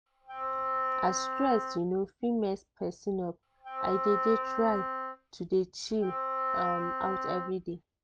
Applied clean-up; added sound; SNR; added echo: none; Wind instrument, woodwind instrument; 2 dB; none.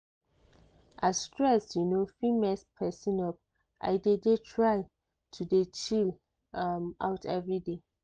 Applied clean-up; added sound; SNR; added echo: none; none; none; none.